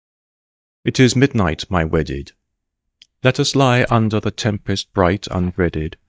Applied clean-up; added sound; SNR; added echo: neural mask model DeepFilterNet 3.